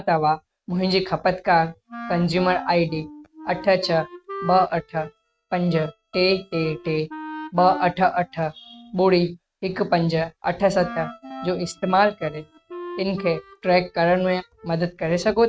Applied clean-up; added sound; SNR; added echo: neural mask model RNNoise.